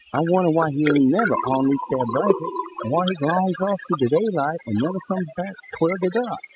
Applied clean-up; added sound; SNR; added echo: classical method spectral subtraction.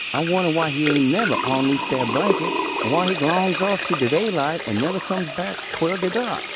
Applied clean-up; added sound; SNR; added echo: none; Sink (filling or washing) / Water tap, faucet; 4 dB; none.